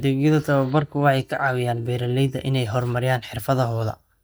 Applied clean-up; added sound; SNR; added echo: neural mask model DeepFilterNet 3.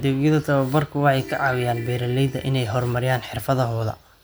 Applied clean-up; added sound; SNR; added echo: none; Ringtone / Keyboard (musical); 19 dB; none.